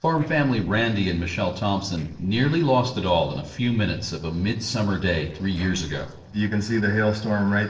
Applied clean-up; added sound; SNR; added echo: neural separator model SepFormer DNS4.